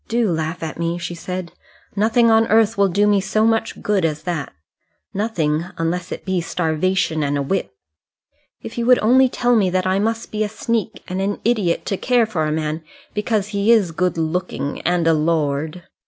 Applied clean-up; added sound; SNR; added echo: none; none; none; none.